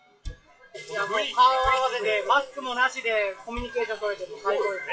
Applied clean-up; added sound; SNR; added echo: classical method WPE with log-MMSE.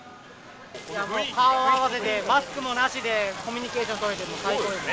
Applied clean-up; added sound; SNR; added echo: none; none; none; none.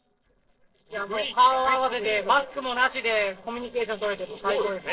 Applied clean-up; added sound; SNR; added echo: neural separator model SepFormer DNS4.